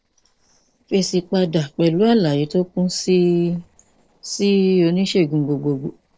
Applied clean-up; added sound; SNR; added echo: neural separator model SepFormer DNS4.